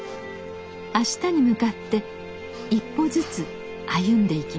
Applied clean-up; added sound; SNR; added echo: none; none; none; none.